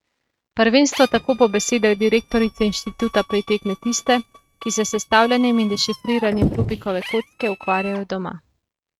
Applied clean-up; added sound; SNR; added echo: neural mask model RNNoise.